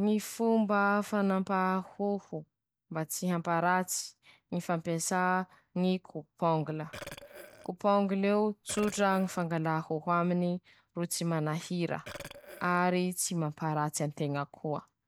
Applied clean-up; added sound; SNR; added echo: none; Burping, eructation; 16 dB; none.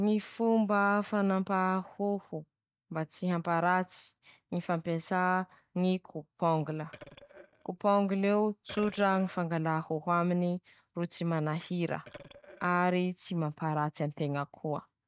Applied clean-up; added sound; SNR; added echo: neural mask model RNNoise.